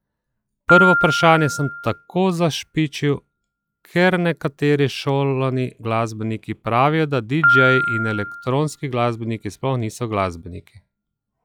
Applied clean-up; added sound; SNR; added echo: classical method log-MMSE.